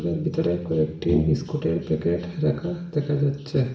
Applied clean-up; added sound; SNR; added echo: none; Brass instrument; 2 dB; reverberation time 0.8 s.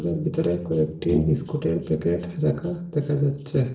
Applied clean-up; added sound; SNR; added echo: neural separator model SepFormer DNS4.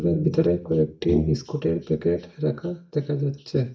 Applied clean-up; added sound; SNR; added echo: neural mask model DeepFilterNet 3.